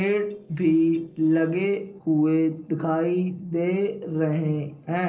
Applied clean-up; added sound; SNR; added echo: neural separator model SepFormer DNS4.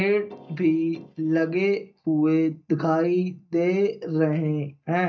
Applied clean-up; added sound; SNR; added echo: neural mask model DeepFilterNet 3.